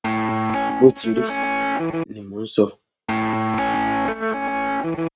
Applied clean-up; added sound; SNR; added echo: neural mask model RNNoise.